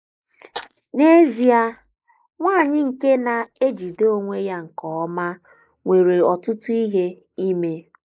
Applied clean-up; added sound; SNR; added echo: neural mask model Resemble Enhance denoiser.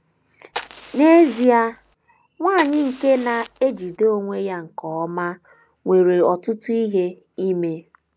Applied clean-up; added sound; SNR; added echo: none; Fire; 17 dB; none.